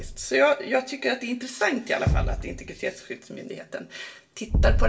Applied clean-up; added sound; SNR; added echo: none; Thump, thud; 0 dB; reverberation time 0.2 s.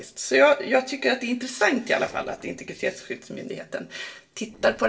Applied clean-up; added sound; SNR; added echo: neural separator model SepFormer DNS4.